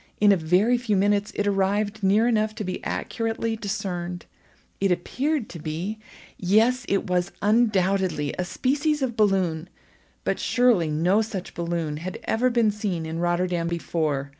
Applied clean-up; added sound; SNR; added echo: none; none; none; none.